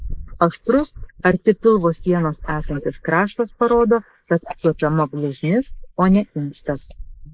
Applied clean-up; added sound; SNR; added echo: neural mask model Resemble Enhance denoiser.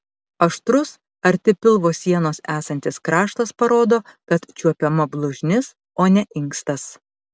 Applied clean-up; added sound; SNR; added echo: none; none; none; none.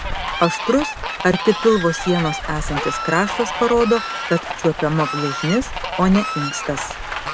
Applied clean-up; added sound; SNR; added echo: none; Fowl + Rain; 6 dB; none.